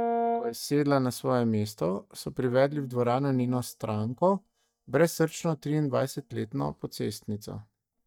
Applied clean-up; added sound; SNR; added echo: neural mask model DeepFilterNet 3.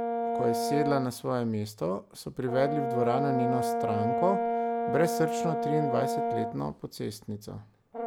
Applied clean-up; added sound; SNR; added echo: none; Brass instrument; 0 dB; none.